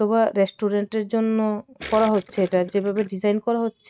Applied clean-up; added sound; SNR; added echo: neural mask model RNNoise.